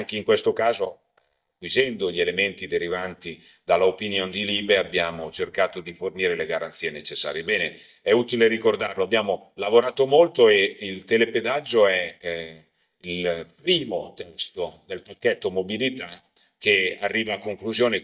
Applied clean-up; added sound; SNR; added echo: neural mask model DeepFilterNet 3.